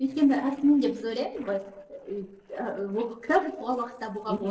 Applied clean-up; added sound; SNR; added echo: neural separator model SepFormer DNS4.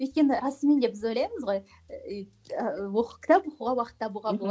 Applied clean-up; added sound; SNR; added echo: none; none; none; none.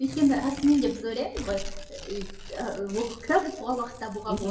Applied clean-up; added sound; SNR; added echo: none; Tearing; 13 dB; reverberation time 0.7 s.